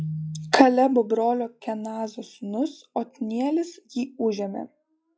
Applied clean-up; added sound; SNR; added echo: classical method log-MMSE.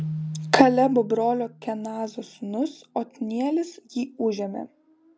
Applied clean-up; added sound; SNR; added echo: none; Keyboard (musical); 14 dB; none.